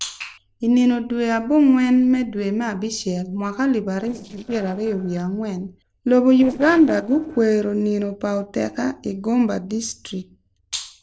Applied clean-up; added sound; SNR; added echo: neural separator model SepFormer DNS4.